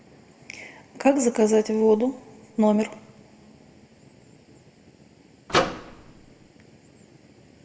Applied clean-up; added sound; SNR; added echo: none; Microwave oven; 1 dB; reverberation time 1.0 s.